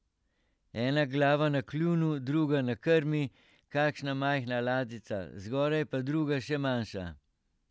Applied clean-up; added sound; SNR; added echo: none; none; none; none.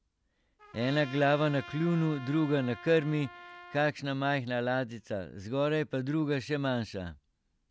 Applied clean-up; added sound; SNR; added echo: none; Trumpet; 17 dB; none.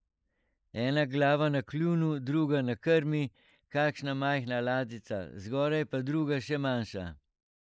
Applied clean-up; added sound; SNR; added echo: neural mask model Resemble Enhance denoiser.